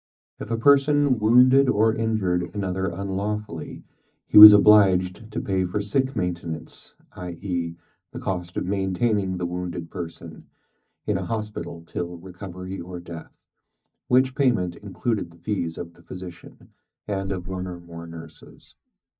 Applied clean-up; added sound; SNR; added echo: neural mask model DeepFilterNet 3.